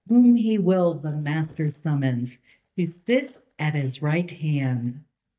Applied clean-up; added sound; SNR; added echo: neural mask model DeepFilterNet 3.